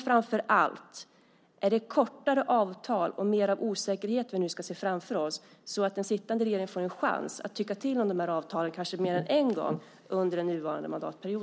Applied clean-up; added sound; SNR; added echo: none; none; none; none.